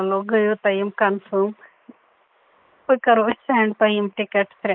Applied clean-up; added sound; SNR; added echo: neural mask model Resemble Enhance denoiser.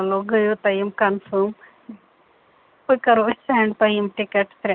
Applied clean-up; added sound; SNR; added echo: none; none; none; none.